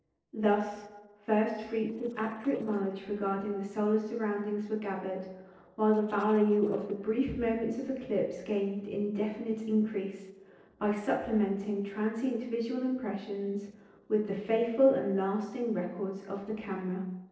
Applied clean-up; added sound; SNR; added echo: neural separator model SepFormer DNS4.